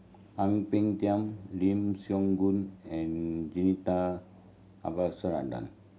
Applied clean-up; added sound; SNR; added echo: none; none; none; none.